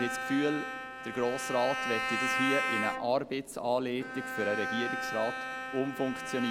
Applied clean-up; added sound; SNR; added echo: none; Bowed string instrument; 3 dB; none.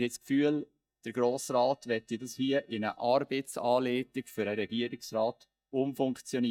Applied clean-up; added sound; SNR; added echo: neural mask model DeepFilterNet 3.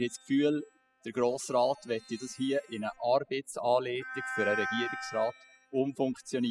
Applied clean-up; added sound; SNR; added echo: classical method spectral subtraction.